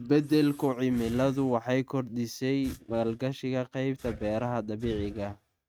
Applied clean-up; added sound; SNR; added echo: neural mask model RNNoise.